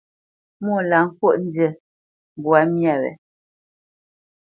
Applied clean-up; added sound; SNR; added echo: none; none; none; none.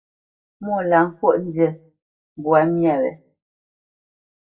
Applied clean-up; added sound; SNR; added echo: none; none; none; reverberation time 0.1 s.